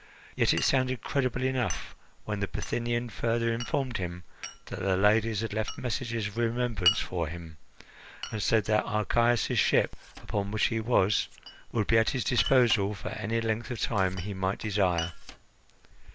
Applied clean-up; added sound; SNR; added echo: none; Glass; 14 dB; none.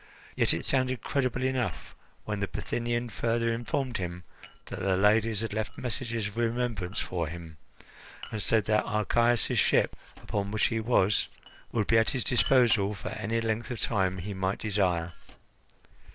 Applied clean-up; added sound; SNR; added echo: neural separator model SepFormer DNS4.